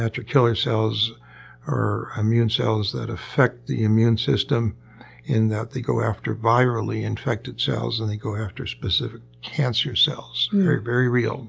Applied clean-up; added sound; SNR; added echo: none; none; none; none.